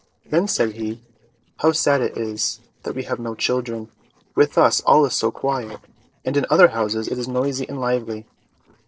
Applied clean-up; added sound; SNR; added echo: neural separator model SepFormer DNS4.